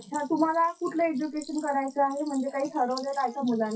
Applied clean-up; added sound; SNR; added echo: classical method WPE with log-MMSE.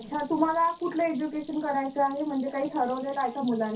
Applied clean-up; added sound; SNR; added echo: none; Stream; 16 dB; reverberation time 0.3 s.